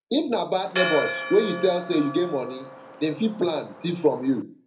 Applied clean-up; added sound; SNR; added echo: none; Church bell; 9 dB; reverberation time 0.3 s.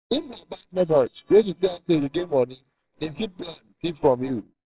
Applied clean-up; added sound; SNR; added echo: neural separator model SepFormer WHAMR!.